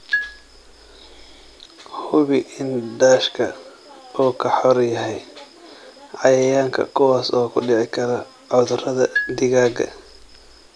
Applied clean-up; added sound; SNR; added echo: none; Marimba, xylophone; 10 dB; none.